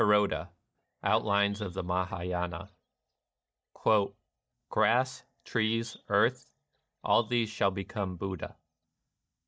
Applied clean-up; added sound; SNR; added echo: neural mask model DeepFilterNet 3.